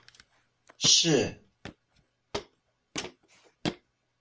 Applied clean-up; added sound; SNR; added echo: none; Walk, footsteps; 10 dB; reverberation time 0.2 s.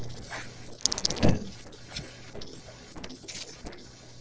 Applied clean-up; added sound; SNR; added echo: neural separator model SepFormer DNS4.